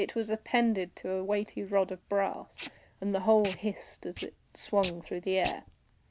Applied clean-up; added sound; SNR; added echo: none; Packing tape, duct tape; 18 dB; none.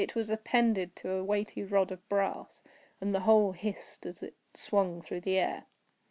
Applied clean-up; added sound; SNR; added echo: none; none; none; none.